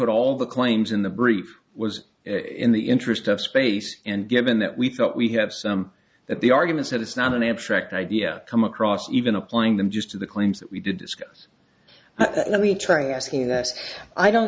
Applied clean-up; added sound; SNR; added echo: none; none; none; none.